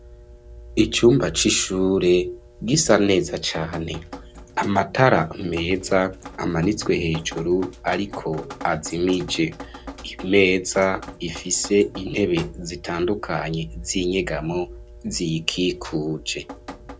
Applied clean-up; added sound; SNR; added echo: none; Drip; 16 dB; none.